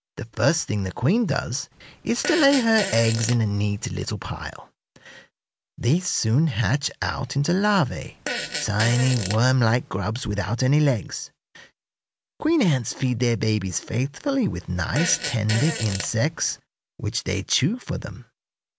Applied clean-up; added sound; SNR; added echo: none; Fart; 9 dB; none.